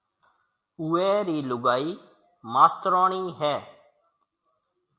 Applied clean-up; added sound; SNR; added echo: none; none; none; none.